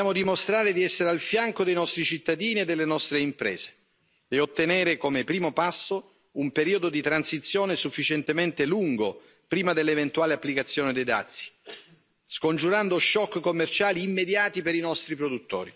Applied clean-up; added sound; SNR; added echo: none; none; none; none.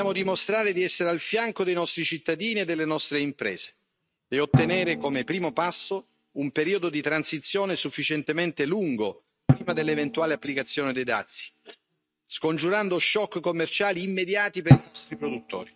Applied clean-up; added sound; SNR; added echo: neural mask model RNNoise.